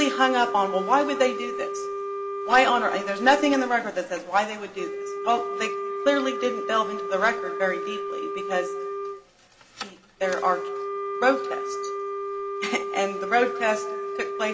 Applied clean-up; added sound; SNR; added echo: none; Wind instrument, woodwind instrument; 5 dB; reverberation time 1.5 s.